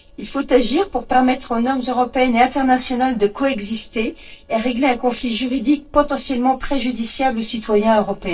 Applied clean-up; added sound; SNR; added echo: neural separator model SepFormer DNS4.